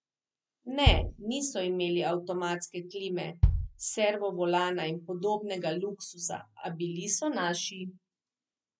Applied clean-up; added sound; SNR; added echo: none; Bass drum; 0 dB; none.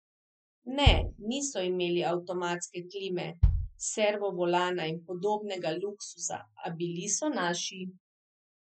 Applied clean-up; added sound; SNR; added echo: classical method Wiener filter.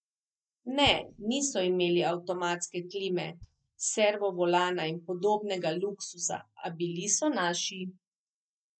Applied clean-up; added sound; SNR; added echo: neural mask model DeepFilterNet 3.